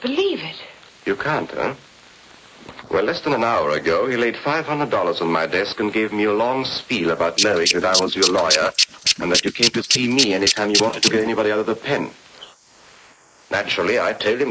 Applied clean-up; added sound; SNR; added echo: neural mask model Resemble Enhance denoiser.